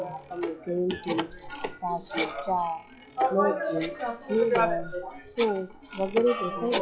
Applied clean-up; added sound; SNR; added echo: classical method log-MMSE.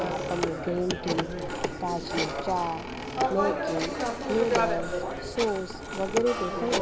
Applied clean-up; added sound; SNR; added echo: none; Telephone; -1 dB; none.